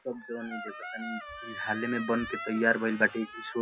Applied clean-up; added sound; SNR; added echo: classical method WPE with log-MMSE.